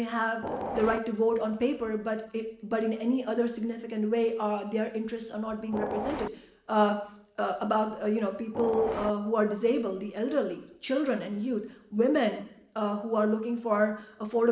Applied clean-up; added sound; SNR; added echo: none; Train; 5 dB; reverberation time 0.7 s.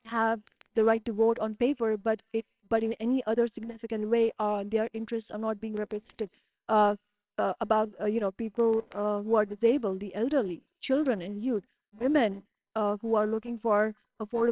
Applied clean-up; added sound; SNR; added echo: neural separator model SepFormer WHAMR!.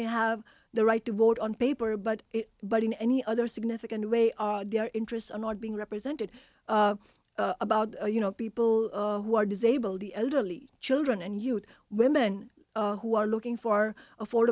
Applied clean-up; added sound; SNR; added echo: none; none; none; none.